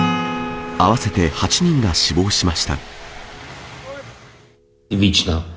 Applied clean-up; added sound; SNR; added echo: none; Acoustic guitar / Strum; 9 dB; none.